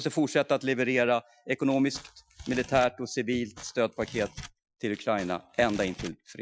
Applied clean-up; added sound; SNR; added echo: classical method Wiener filter.